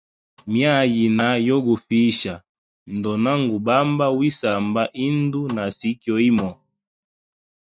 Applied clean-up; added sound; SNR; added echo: neural mask model RNNoise.